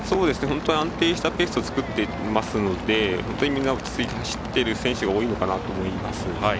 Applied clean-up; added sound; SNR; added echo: none; none; none; none.